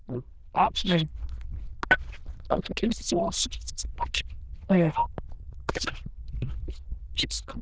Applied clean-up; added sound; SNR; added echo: neural diffusion model UNIVERSE++.